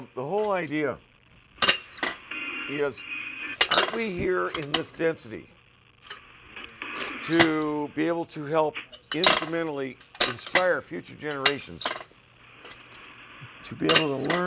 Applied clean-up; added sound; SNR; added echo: none; Bicycle; -1 dB; none.